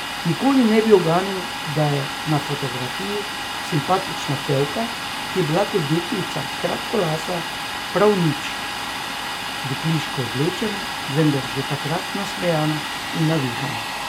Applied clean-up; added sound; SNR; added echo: none; Domestic sounds, home sounds; 5 dB; none.